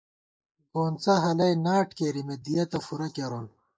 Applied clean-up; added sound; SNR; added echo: neural mask model Resemble Enhance denoiser.